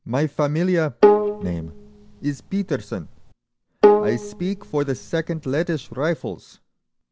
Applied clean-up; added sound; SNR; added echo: none; Bowed string instrument; -3 dB; none.